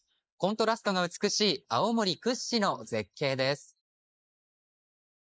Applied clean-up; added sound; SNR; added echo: neural mask model Resemble Enhance denoiser.